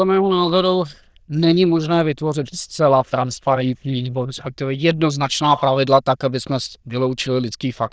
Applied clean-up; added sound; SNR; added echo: neural diffusion model UNIVERSE++.